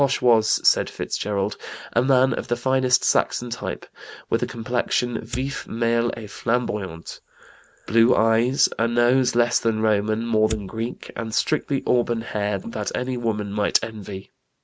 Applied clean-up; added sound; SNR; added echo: neural mask model RNNoise.